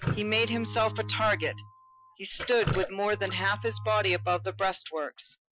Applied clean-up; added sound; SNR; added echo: classical method Wiener filter.